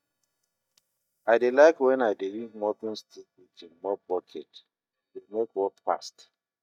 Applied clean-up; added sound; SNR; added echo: neural mask model DeepFilterNet 3.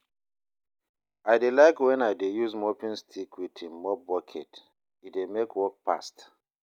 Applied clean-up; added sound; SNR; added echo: none; none; none; none.